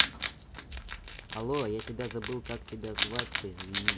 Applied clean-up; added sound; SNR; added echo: none; Wild animals; -5 dB; none.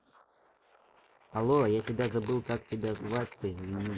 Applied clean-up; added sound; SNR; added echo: neural mask model Resemble Enhance denoiser.